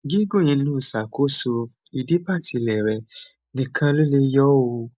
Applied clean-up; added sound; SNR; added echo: neural mask model Resemble Enhance denoiser.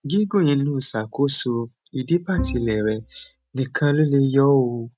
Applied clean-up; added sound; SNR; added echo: neural mask model RNNoise.